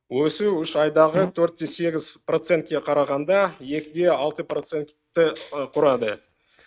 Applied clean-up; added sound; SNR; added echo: neural mask model RNNoise.